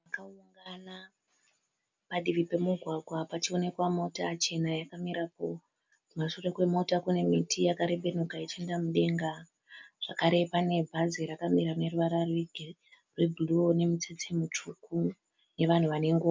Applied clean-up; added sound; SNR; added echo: none; none; none; none.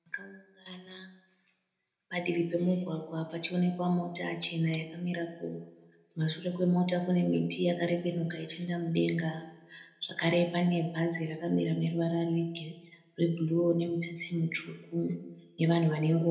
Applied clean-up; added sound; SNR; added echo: none; Cutlery, silverware; 12 dB; reverberation time 0.7 s.